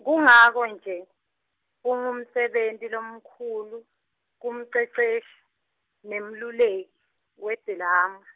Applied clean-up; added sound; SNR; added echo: none; none; none; none.